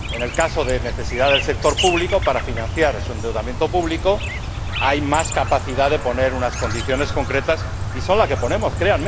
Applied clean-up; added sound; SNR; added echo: none; Chirp, tweet; 4 dB; none.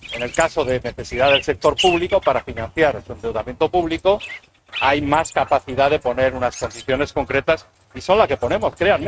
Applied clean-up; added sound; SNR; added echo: neural mask model RNNoise.